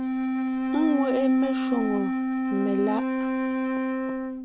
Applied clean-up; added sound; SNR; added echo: none; Wind instrument, woodwind instrument; -3 dB; none.